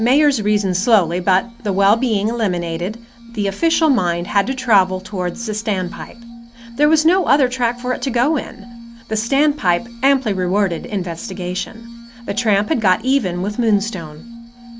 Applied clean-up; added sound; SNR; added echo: none; Glass; 17 dB; none.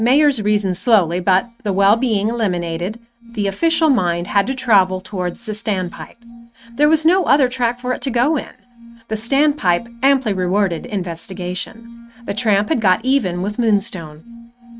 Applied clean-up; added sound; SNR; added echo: neural mask model RNNoise.